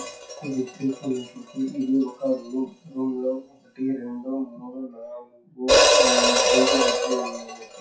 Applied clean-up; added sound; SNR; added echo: classical method WPE with log-MMSE.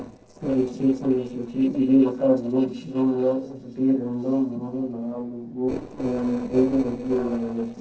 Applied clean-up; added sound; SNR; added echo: neural separator model SepFormer DNS4.